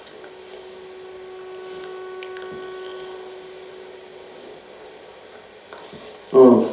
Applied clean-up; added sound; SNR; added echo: none; Wind instrument, woodwind instrument; 16 dB; reverberation time 1.2 s.